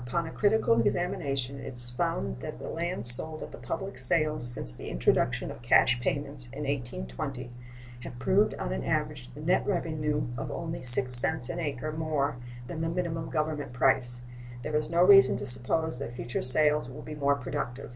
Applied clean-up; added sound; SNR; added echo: none; none; none; none.